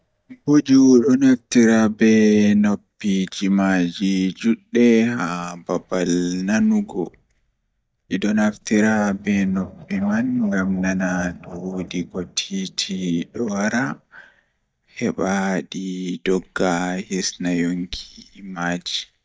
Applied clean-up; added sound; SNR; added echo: neural mask model DeepFilterNet 3.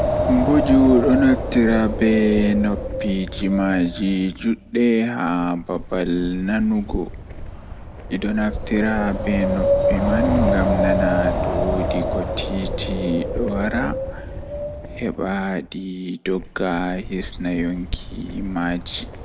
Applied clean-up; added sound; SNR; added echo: none; Wind; 4 dB; reverberation time 0.8 s.